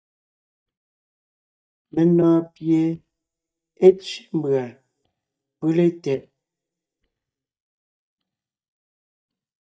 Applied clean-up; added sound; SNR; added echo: neural mask model DeepFilterNet 3.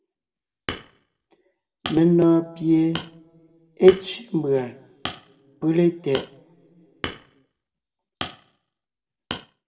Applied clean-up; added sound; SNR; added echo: none; Hammer; 14 dB; reverberation time 1.4 s.